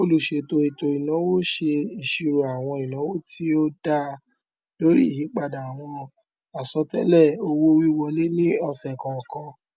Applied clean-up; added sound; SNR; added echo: none; none; none; none.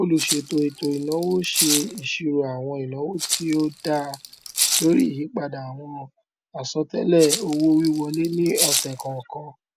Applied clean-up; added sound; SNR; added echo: none; Rattle (instrument); 4 dB; none.